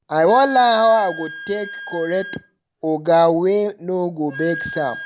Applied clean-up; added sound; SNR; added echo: none; Wind instrument, woodwind instrument; 14 dB; none.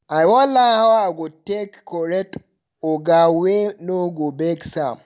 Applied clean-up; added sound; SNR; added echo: none; none; none; none.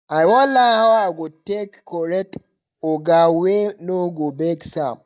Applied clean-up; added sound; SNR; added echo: neural mask model DeepFilterNet 3.